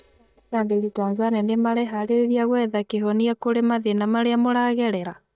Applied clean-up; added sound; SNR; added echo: neural mask model DeepFilterNet 3.